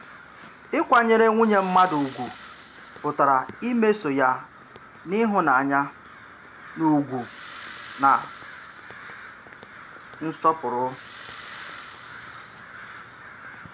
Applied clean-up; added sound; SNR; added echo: none; Crow + Engine starting; 17 dB; none.